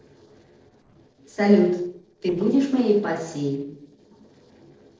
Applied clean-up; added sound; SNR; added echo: neural separator model SepFormer DNS4.